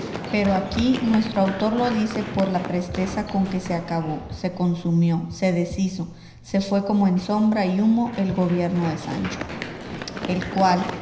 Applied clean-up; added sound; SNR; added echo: none; Run; 11 dB; reverberation time 0.9 s.